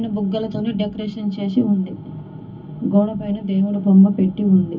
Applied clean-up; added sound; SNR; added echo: none; none; none; reverberation time 0.3 s.